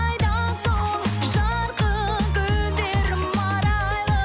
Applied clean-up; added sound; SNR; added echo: none; Writing; 18 dB; none.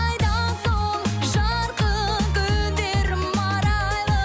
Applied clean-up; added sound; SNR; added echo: none; none; none; none.